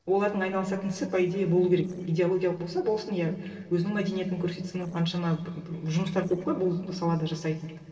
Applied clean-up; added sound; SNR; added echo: neural separator model SepFormer DNS4.